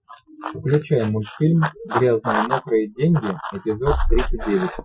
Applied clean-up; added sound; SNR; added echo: classical method Wiener filter.